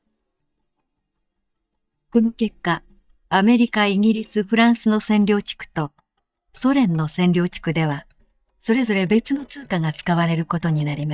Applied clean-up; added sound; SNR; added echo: neural mask model DeepFilterNet 3.